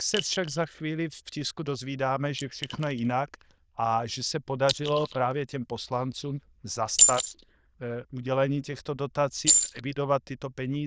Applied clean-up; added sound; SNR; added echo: neural diffusion model UNIVERSE++.